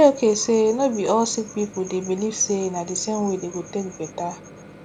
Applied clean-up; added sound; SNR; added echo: none; Microwave oven; 20 dB; none.